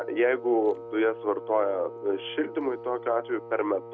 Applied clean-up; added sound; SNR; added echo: none; Wind instrument, woodwind instrument; 13 dB; none.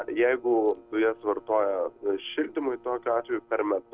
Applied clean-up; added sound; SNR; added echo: neural separator model SepFormer DNS4.